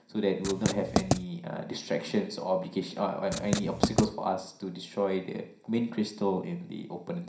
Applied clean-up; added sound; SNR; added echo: none; Writing; -1 dB; reverberation time 0.5 s.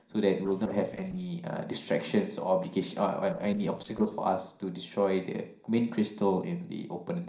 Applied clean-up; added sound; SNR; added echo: neural separator model SepFormer DNS4.